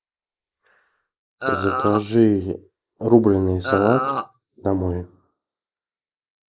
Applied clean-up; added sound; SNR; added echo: neural mask model Resemble Enhance denoiser.